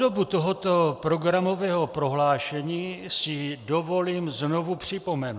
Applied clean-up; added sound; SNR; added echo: none; none; none; none.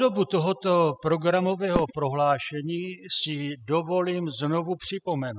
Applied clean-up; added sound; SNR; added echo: classical method spectral subtraction.